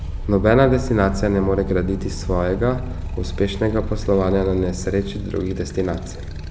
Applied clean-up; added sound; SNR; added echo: none; Motorcycle; 7 dB; none.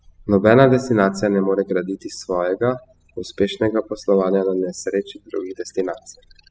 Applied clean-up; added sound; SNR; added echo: classical method spectral subtraction.